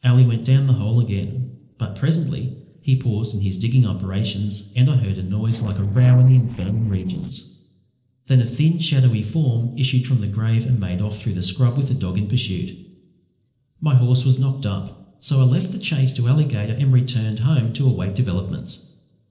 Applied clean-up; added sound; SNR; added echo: neural separator model SepFormer DNS4.